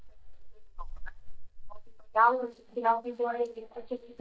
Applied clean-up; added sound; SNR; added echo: neural mask model DeepFilterNet 3.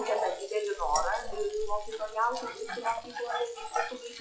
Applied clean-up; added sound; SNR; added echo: classical method WPE with log-MMSE.